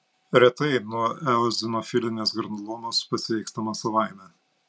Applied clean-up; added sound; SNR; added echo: none; none; none; none.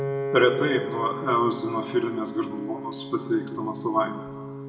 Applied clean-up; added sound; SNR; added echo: none; Piano; 7 dB; reverberation time 1.2 s.